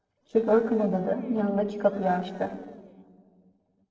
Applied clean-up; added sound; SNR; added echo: neural separator model SepFormer DNS4.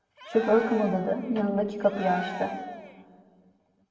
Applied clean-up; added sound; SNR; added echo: none; Cheering; 11 dB; reverberation time 2.1 s.